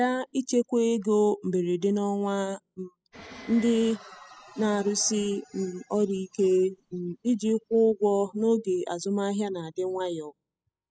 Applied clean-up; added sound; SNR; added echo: classical method spectral subtraction.